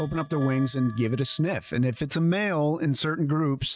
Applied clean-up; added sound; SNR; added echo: neural mask model RNNoise.